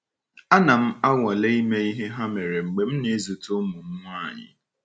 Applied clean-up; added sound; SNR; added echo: none; none; none; none.